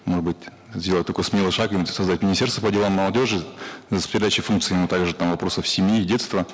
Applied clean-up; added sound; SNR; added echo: none; none; none; none.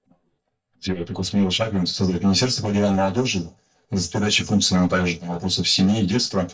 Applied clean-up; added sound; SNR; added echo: neural mask model DeepFilterNet 3.